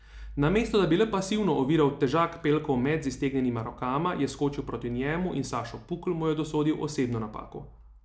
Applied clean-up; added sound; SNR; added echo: none; none; none; none.